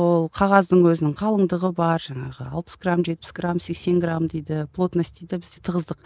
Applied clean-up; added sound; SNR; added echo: none; none; none; none.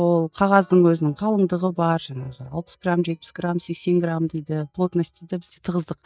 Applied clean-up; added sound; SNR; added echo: neural mask model DeepFilterNet 3.